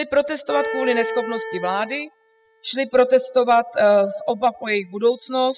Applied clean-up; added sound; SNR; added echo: classical method spectral subtraction.